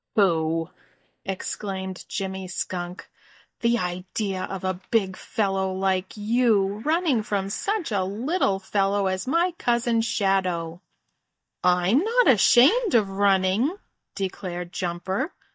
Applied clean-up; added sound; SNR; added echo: neural mask model DeepFilterNet 3.